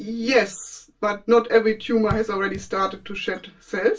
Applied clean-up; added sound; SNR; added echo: none; Raindrop / Drip; 13 dB; reverberation time 0.2 s.